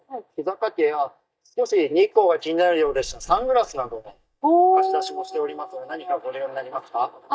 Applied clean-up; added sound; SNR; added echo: neural mask model DeepFilterNet 3.